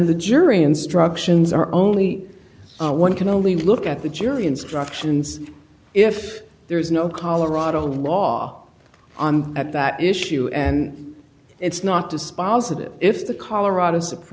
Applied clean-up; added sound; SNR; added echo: none; none; none; none.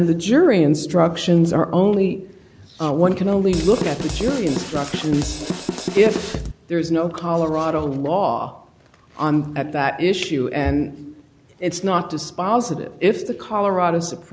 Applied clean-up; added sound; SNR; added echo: none; Drum kit; 7 dB; none.